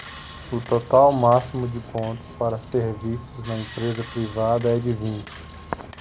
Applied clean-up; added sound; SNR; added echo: none; Sawing; 15 dB; none.